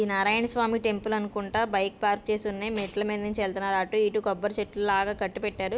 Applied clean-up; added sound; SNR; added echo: none; none; none; none.